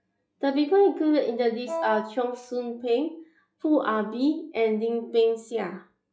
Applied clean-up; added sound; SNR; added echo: classical method log-MMSE.